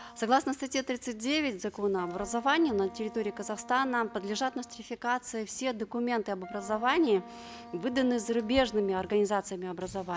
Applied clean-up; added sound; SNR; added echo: none; Wind instrument, woodwind instrument; 19 dB; none.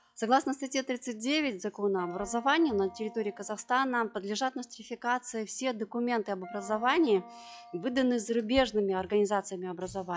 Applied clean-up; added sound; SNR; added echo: classical method log-MMSE.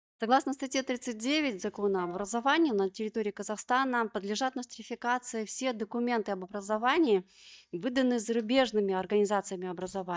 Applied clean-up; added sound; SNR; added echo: neural mask model DeepFilterNet 3.